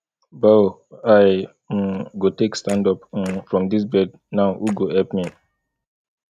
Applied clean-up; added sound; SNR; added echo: neural mask model RNNoise.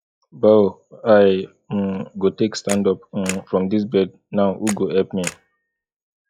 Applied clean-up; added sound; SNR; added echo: classical method log-MMSE.